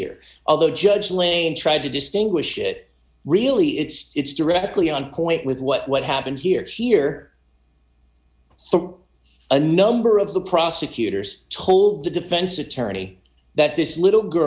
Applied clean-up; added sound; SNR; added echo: none; none; none; none.